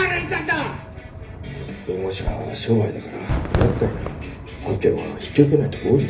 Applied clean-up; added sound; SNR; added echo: none; Fireworks; 7 dB; reverberation time 0.3 s.